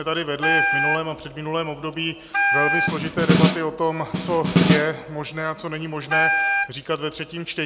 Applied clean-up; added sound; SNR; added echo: none; Snare drum + Wind instrument, woodwind instrument; -4 dB; none.